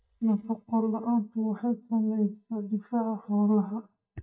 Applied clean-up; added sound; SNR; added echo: neural mask model DeepFilterNet 3.